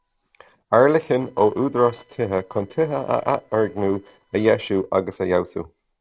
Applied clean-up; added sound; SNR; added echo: neural separator model SepFormer DNS4.